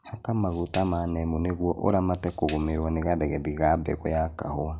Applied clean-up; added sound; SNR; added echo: none; Tambourine; -1 dB; none.